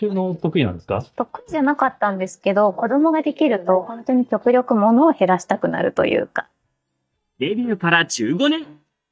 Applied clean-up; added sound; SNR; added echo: neural mask model DeepFilterNet 3.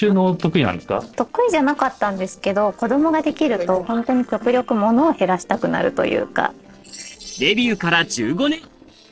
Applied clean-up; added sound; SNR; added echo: neural separator model SepFormer DNS4.